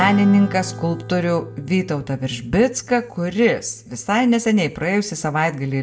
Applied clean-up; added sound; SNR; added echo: none; Acoustic guitar / Strum; 16 dB; reverberation time 0.2 s.